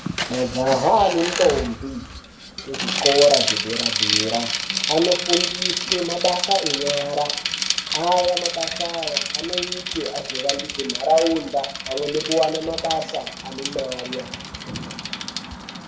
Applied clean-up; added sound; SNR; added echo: none; Bicycle; 3 dB; reverberation time 0.6 s.